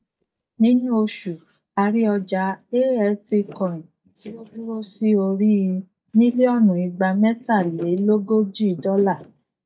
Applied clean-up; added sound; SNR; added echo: neural mask model DeepFilterNet 3.